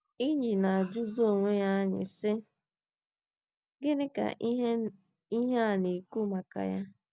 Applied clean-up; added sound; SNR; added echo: none; none; none; none.